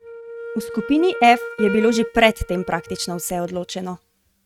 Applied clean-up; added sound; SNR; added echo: neural mask model RNNoise.